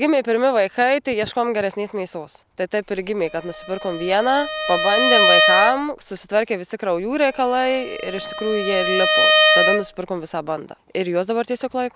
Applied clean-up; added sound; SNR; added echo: none; Bowed string instrument; -1 dB; none.